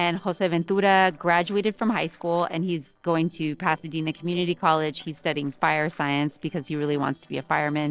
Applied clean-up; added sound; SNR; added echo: neural separator model SepFormer DNS4.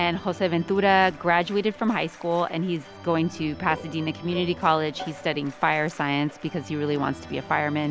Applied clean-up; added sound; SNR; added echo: none; Organ; 18 dB; none.